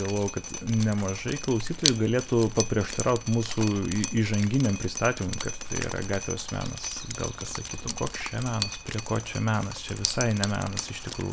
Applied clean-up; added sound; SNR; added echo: none; Drip; 8 dB; none.